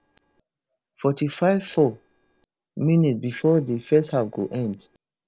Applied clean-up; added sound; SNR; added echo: neural separator model SepFormer DNS4.